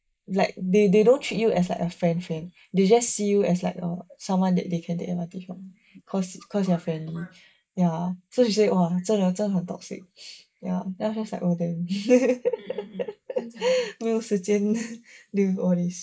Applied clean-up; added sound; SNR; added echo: neural mask model Resemble Enhance denoiser.